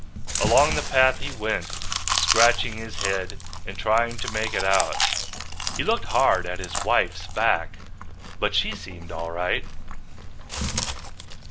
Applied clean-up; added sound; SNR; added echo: none; Chewing, mastication; 3 dB; none.